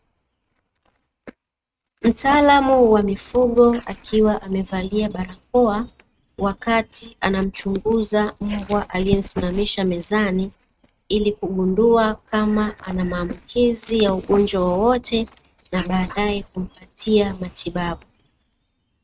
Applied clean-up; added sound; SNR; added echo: neural mask model RNNoise.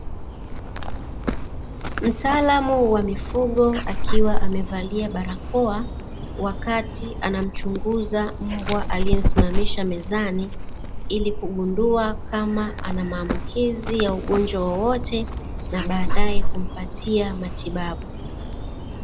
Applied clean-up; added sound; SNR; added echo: none; Dog; -2 dB; none.